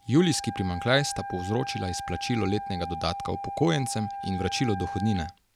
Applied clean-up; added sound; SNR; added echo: none; Wind instrument, woodwind instrument; 8 dB; none.